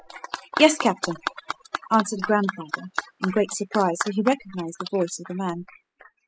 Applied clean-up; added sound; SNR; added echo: classical method spectral subtraction.